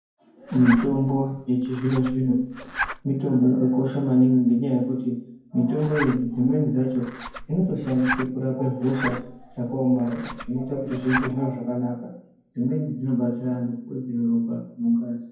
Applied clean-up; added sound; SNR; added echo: none; Zipper (clothing); 11 dB; reverberation time 0.9 s.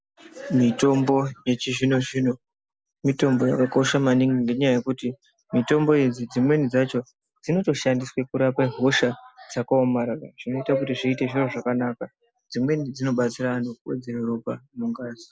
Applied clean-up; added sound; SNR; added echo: none; none; none; none.